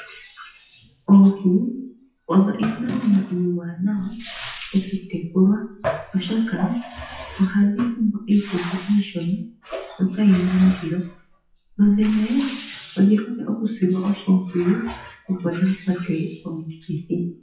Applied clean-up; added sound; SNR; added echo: classical method WPE with log-MMSE.